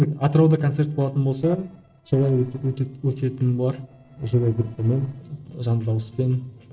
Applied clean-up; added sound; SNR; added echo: neural separator model SepFormer DNS4.